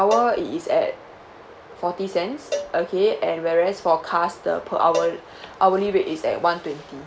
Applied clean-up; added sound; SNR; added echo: none; Cowbell; 13 dB; none.